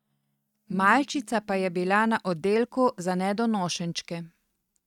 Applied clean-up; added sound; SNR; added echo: neural mask model RNNoise.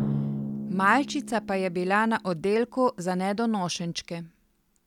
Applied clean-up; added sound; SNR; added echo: none; Drum; 9 dB; none.